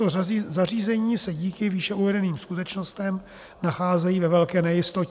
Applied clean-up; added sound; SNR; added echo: none; none; none; none.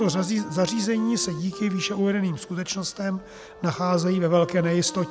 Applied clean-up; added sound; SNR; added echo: none; Wind instrument, woodwind instrument; 15 dB; none.